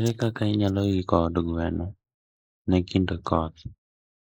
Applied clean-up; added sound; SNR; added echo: neural mask model Resemble Enhance denoiser.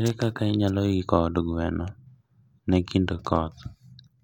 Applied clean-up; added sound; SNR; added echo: none; none; none; none.